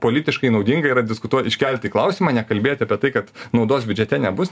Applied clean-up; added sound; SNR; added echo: none; none; none; none.